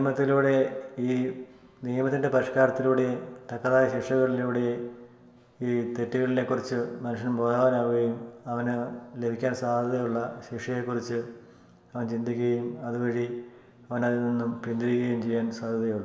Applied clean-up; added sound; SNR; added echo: none; none; none; reverberation time 2.0 s.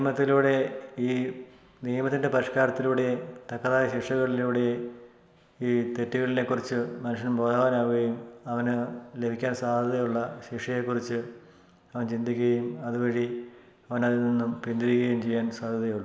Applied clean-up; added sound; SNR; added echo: none; none; none; none.